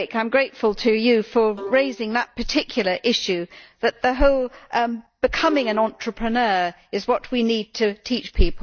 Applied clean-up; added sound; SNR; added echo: neural mask model DeepFilterNet 3.